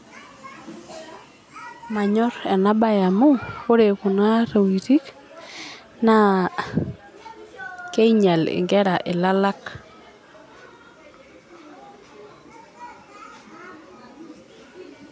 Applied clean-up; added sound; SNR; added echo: none; none; none; none.